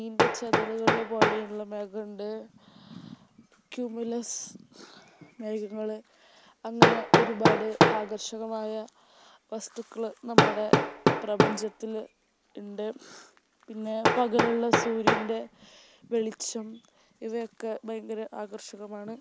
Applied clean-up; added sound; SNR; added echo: none; Hammer; -4 dB; none.